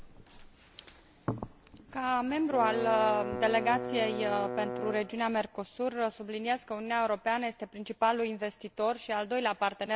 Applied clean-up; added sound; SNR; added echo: none; Bowed string instrument; 6 dB; none.